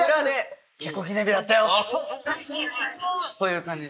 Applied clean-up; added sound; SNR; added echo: neural mask model Resemble Enhance denoiser.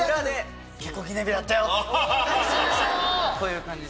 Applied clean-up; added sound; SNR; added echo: none; none; none; none.